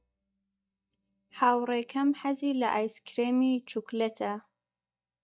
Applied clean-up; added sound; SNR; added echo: neural mask model DeepFilterNet 3.